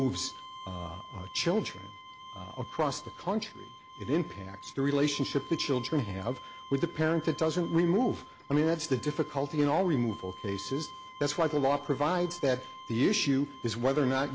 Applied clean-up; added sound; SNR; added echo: none; Bowed string instrument; 16 dB; none.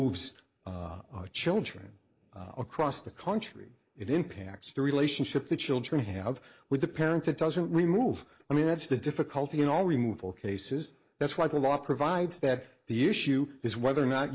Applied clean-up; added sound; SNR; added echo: neural mask model Resemble Enhance denoiser.